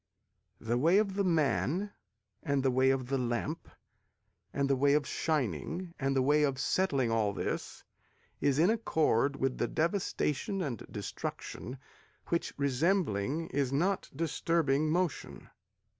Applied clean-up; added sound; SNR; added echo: none; none; none; none.